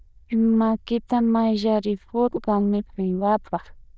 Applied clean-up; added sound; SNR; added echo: neural diffusion model UNIVERSE++.